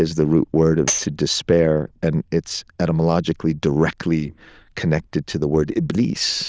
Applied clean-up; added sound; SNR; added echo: neural diffusion model UNIVERSE++.